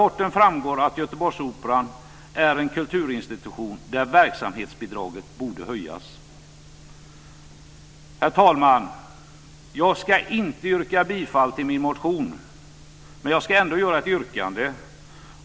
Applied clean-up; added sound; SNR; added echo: none; none; none; none.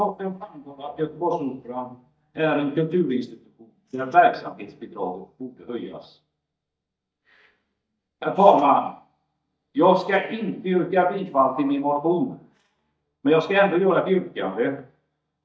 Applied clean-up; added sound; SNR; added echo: neural mask model DeepFilterNet 3.